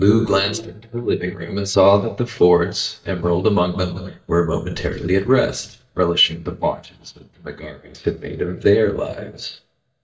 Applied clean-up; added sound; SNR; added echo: neural mask model DeepFilterNet 3.